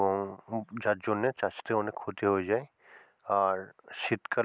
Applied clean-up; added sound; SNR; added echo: none; none; none; none.